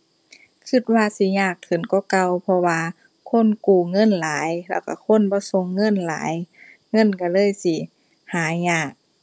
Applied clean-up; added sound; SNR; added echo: none; none; none; none.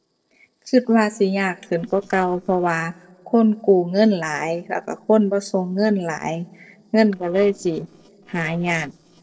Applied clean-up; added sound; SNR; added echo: neural separator model SepFormer DNS4.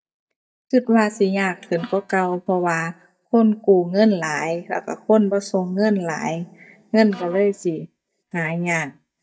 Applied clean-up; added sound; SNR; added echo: neural mask model DeepFilterNet 3.